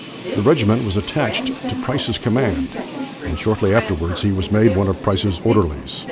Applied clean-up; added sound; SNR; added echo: none; Subway, metro, underground; 8 dB; none.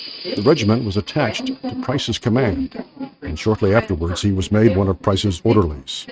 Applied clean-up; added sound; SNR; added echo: neural mask model RNNoise.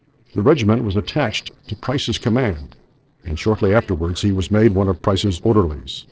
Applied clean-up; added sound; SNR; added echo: neural separator model SepFormer DNS4.